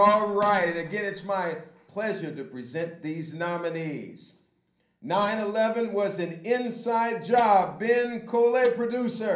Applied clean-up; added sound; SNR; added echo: none; none; none; reverberation time 0.6 s.